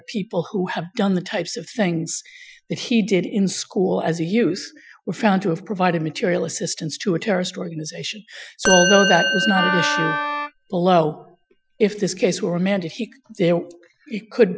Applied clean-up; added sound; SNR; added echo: classical method Wiener filter.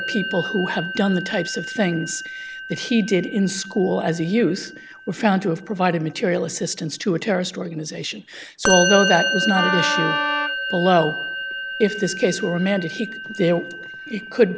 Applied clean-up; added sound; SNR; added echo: none; Wind instrument, woodwind instrument + Musical instrument; 5 dB; none.